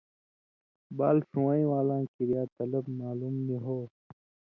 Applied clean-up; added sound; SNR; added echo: none; none; none; none.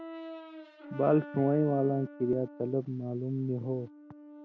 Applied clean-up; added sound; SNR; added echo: none; Brass instrument; 16 dB; none.